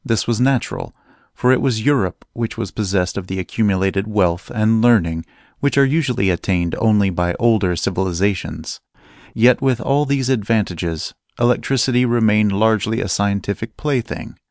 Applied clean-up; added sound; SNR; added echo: none; none; none; none.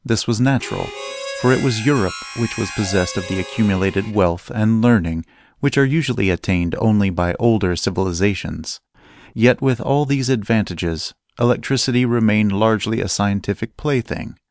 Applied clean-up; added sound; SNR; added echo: none; Harmonica; 12 dB; none.